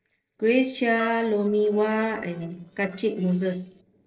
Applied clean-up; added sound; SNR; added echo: neural separator model SepFormer DNS4.